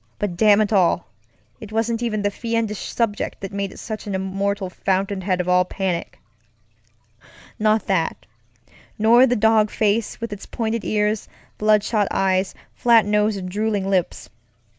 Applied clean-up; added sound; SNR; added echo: none; none; none; none.